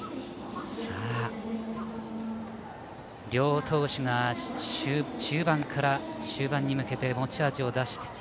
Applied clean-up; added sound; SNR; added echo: none; none; none; none.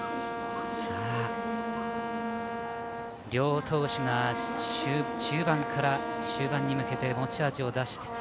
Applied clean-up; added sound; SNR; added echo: none; Brass instrument; 4 dB; none.